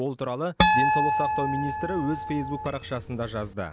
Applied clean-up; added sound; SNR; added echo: none; Harp; -4 dB; none.